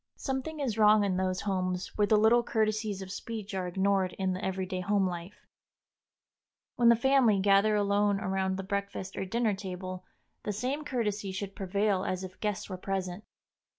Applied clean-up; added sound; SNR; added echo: none; none; none; none.